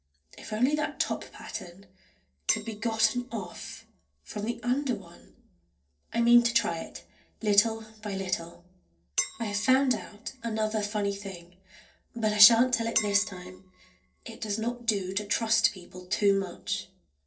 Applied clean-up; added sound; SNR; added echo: neural separator model SepFormer DNS4.